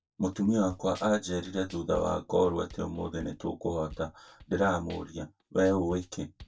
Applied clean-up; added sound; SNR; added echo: neural mask model DeepFilterNet 3.